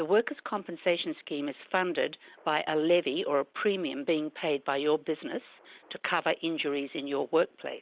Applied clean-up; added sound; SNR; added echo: none; none; none; none.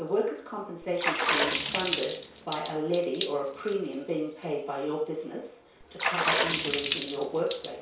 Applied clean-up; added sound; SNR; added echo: none; Water / Splash, splatter; 1 dB; reverberation time 0.6 s.